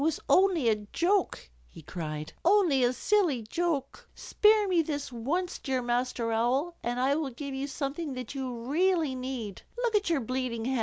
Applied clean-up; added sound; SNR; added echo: none; none; none; none.